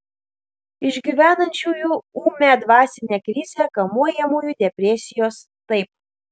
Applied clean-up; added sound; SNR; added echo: none; none; none; none.